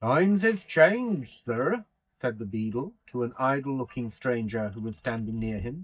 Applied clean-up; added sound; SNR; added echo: neural mask model DeepFilterNet 3.